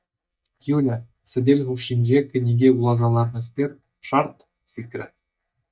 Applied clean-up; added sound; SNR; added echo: neural mask model DeepFilterNet 3.